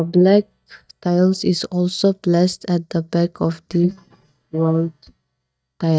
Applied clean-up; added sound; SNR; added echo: neural mask model DeepFilterNet 3.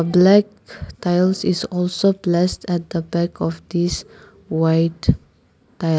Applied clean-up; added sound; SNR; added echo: none; none; none; none.